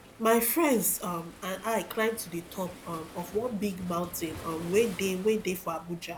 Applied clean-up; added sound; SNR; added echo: none; Waves, surf; 17 dB; none.